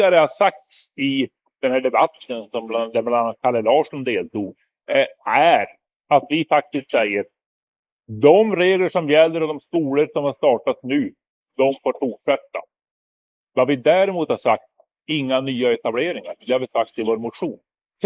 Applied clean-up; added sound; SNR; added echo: neural mask model Resemble Enhance denoiser.